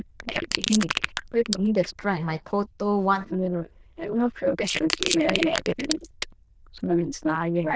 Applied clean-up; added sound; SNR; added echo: neural diffusion model UNIVERSE++.